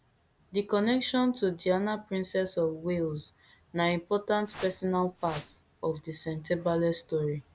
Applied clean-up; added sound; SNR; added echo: none; Whoosh, swoosh, swish; 15 dB; none.